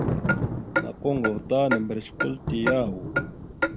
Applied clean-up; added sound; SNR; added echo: none; Thunder + Clock; 0 dB; none.